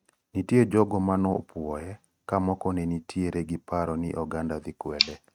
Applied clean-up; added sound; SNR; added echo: neural mask model RNNoise.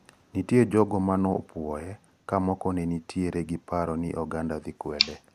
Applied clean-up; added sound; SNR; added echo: none; Tick; 12 dB; none.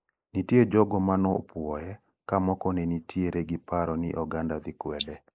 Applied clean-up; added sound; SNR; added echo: neural mask model Resemble Enhance denoiser.